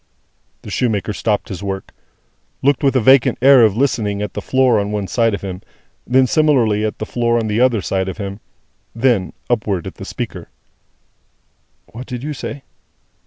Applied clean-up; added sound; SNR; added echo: none; none; none; none.